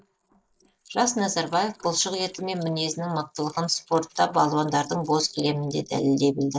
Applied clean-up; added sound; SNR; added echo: neural mask model Resemble Enhance denoiser.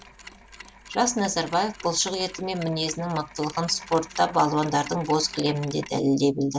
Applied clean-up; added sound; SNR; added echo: none; Mechanisms; 18 dB; none.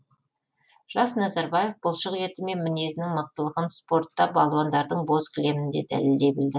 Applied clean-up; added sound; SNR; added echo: none; none; none; none.